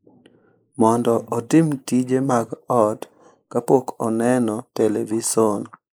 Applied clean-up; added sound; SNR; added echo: neural mask model Resemble Enhance denoiser.